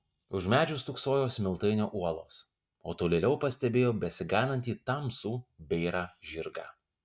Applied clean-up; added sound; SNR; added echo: none; none; none; none.